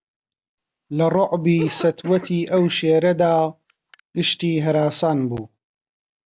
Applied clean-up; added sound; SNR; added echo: none; Cough; 18 dB; none.